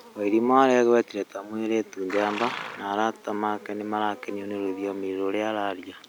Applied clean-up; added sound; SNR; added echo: none; Livestock, farm animals, working animals; 16 dB; none.